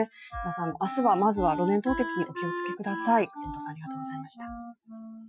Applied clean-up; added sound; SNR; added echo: classical method Wiener filter.